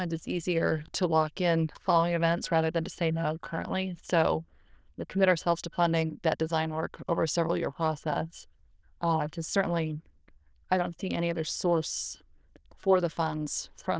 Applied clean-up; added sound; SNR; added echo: neural diffusion model UNIVERSE++.